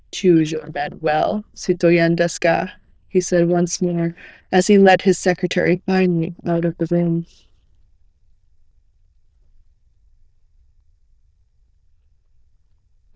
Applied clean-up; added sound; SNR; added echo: neural diffusion model UNIVERSE++.